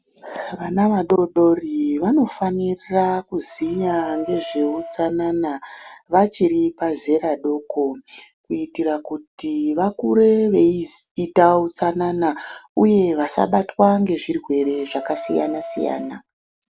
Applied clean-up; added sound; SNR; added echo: none; Wind instrument, woodwind instrument; 14 dB; none.